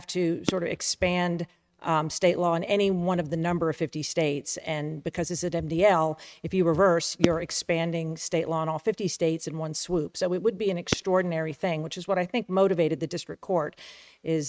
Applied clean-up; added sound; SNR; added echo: neural mask model RNNoise.